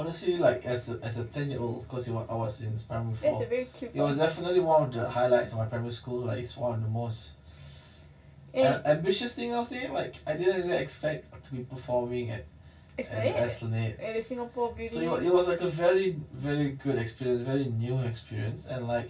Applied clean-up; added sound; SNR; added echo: none; none; none; reverberation time 0.4 s.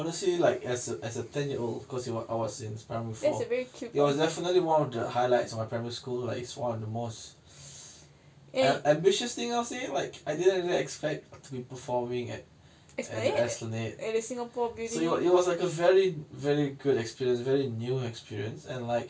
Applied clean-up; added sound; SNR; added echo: none; none; none; none.